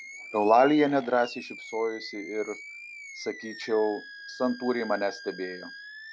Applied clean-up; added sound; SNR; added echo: none; Animal; 15 dB; none.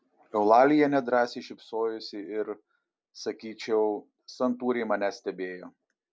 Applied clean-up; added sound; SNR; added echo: none; none; none; none.